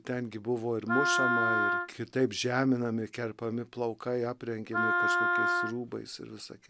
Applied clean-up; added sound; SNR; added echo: none; Wind instrument, woodwind instrument; -3 dB; none.